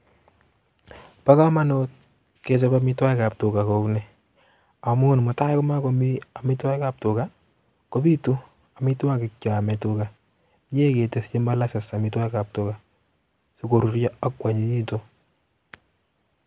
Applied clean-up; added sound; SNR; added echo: none; none; none; none.